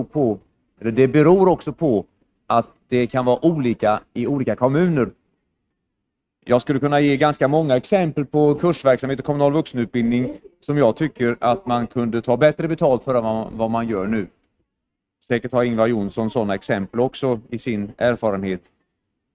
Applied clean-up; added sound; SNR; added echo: neural mask model RNNoise.